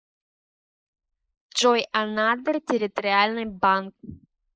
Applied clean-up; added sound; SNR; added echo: neural mask model Resemble Enhance denoiser.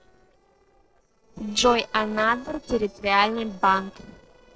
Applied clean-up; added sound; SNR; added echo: neural separator model SepFormer DNS4.